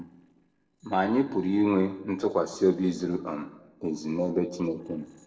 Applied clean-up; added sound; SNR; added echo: neural separator model SepFormer DNS4.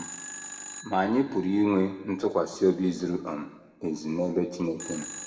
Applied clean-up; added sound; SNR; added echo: none; Telephone; 16 dB; reverberation time 0.9 s.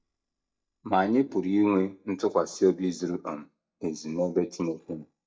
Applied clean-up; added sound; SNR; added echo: neural mask model DeepFilterNet 3.